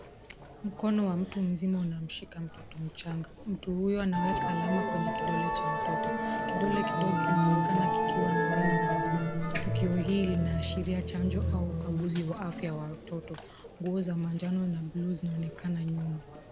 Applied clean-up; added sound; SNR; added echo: none; Musical instrument; 0 dB; none.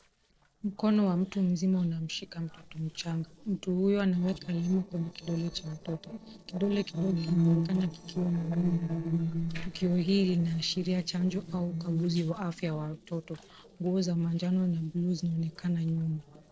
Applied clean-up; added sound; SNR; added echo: neural separator model SepFormer DNS4.